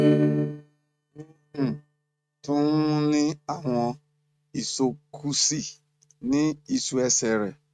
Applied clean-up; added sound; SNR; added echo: neural mask model RNNoise.